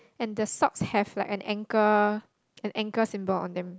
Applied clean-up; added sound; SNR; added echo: none; none; none; none.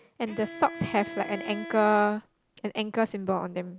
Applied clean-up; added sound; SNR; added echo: none; Bowed string instrument; 14 dB; none.